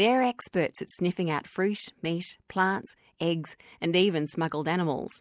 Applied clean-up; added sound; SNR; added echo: none; none; none; none.